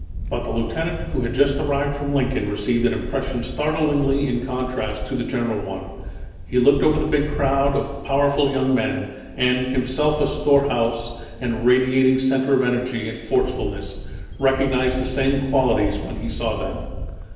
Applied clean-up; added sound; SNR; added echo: none; Camera; 9 dB; reverberation time 1.0 s.